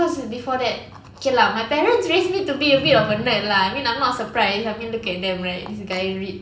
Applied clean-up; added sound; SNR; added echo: none; none; none; reverberation time 0.7 s.